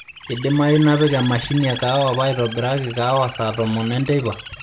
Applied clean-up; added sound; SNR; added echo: none; Bird; 14 dB; reverberation time 0.2 s.